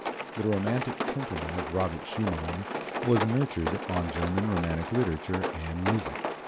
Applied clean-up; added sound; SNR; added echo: none; Rain; 4 dB; none.